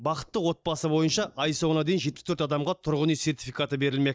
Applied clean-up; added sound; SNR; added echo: neural mask model DeepFilterNet 3.